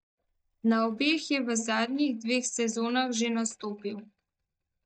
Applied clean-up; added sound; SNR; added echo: neural mask model DeepFilterNet 3.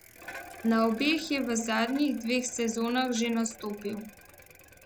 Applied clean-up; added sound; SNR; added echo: none; Bicycle; 18 dB; none.